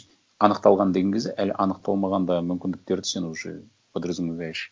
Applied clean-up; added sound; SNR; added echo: none; none; none; none.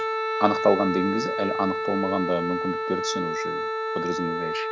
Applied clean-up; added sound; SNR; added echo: none; Wind instrument, woodwind instrument; 1 dB; none.